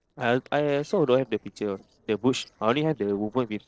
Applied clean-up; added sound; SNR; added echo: neural separator model SepFormer DNS4.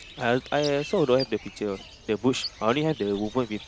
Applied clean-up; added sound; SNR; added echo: none; Bird; 15 dB; none.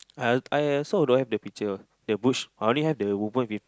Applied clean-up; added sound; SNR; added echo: none; none; none; none.